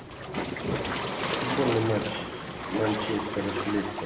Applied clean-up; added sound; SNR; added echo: none; Waves, surf; 1 dB; reverberation time 1.0 s.